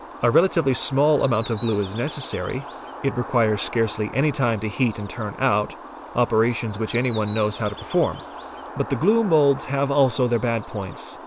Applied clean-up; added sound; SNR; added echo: none; Bird; 13 dB; none.